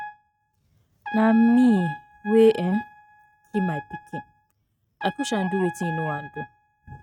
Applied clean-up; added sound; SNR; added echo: neural mask model RNNoise.